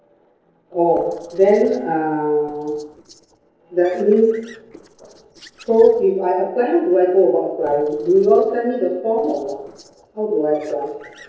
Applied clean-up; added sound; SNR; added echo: neural separator model SepFormer DNS4.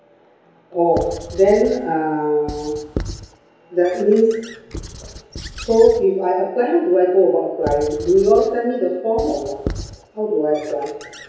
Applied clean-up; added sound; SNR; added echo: none; Squeak / Writing; 15 dB; reverberation time 1.0 s.